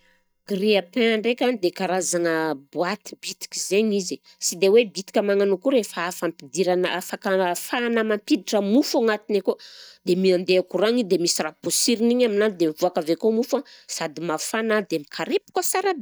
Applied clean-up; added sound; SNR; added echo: neural mask model DeepFilterNet 3.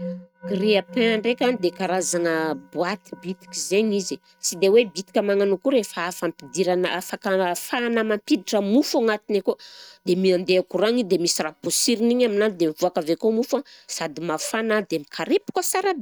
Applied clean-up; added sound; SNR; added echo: neural mask model RNNoise.